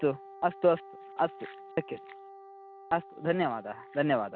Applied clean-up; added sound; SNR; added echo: none; Wind instrument, woodwind instrument; 18 dB; none.